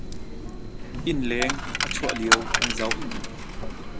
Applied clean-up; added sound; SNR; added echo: none; Coin (dropping); -5 dB; none.